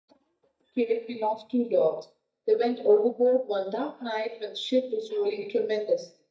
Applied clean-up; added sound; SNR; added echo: neural mask model DeepFilterNet 3.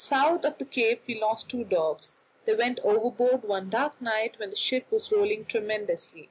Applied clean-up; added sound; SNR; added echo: none; none; none; none.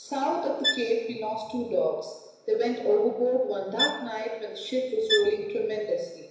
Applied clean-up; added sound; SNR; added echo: none; Bowed string instrument; 5 dB; reverberation time 1.0 s.